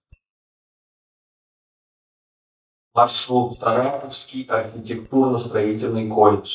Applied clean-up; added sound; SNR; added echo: neural mask model DeepFilterNet 3.